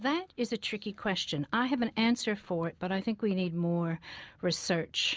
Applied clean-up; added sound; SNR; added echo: none; none; none; none.